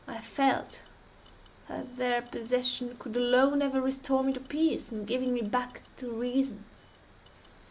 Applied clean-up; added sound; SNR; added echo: none; none; none; none.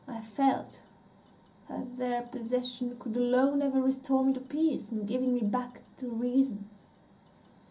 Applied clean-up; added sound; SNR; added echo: none; none; none; reverberation time 0.3 s.